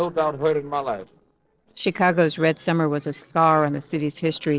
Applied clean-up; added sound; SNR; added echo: neural separator model SepFormer DNS4.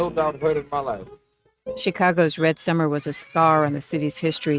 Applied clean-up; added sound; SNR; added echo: neural mask model RNNoise.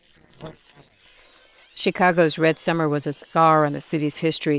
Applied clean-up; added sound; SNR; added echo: neural separator model SepFormer WHAM!.